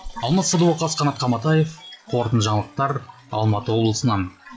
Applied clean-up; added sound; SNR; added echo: classical method log-MMSE.